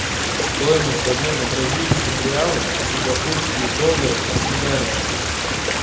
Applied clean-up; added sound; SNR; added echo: none; Stream; -2 dB; reverberation time 2.0 s.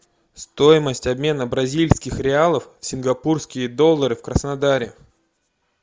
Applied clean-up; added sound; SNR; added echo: none; none; none; none.